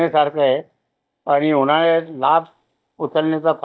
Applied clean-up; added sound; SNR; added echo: neural mask model DeepFilterNet 3.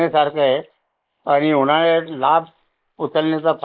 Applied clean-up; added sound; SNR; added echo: neural mask model Resemble Enhance denoiser.